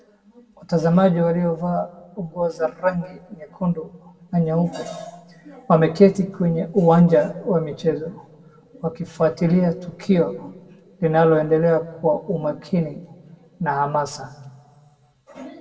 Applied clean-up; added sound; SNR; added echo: none; none; none; reverberation time 1.0 s.